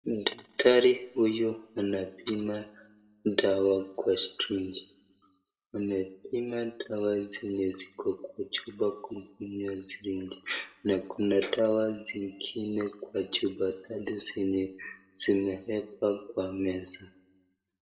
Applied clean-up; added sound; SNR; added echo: none; none; none; reverberation time 0.7 s.